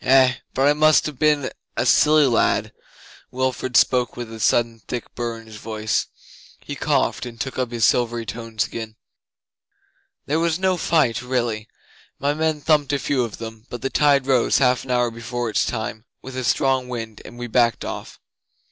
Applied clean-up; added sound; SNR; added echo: none; none; none; none.